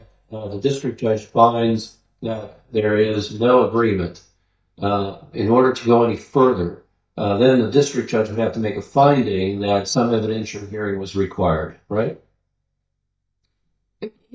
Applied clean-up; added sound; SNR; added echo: neural mask model DeepFilterNet 3.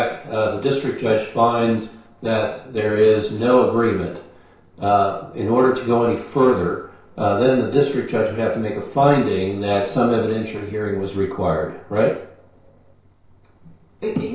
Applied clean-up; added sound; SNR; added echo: neural separator model SepFormer DNS4.